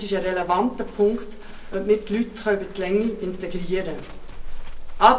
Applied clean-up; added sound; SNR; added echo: none; Livestock, farm animals, working animals; 8 dB; reverberation time 0.2 s.